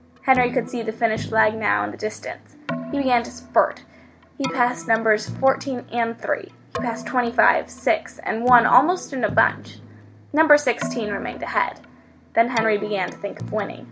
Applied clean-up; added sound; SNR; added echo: none; Keyboard (musical); 13 dB; none.